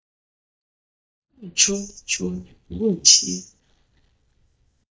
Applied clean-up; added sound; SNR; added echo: neural mask model DeepFilterNet 3.